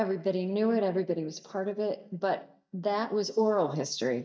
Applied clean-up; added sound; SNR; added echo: neural mask model DeepFilterNet 3.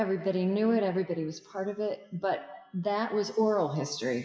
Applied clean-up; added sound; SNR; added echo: classical method WPE with log-MMSE.